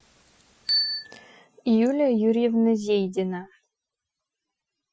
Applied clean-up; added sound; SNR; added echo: classical method Wiener filter.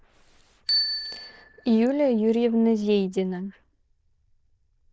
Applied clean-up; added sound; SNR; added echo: neural diffusion model UNIVERSE++.